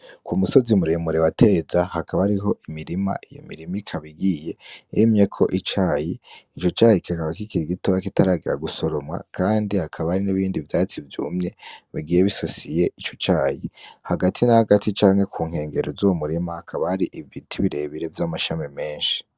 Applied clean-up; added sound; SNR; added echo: none; none; none; none.